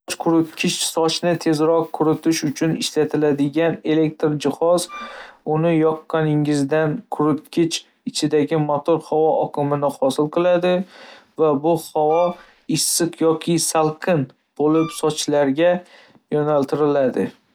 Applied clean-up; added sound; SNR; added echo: none; Wind instrument, woodwind instrument; 19 dB; none.